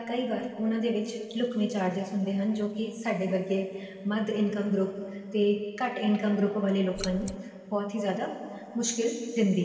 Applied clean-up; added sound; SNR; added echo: neural separator model SepFormer DNS4.